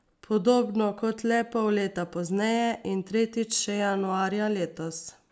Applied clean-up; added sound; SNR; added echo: none; none; none; none.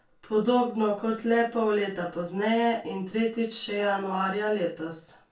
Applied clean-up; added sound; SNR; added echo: none; none; none; reverberation time 0.2 s.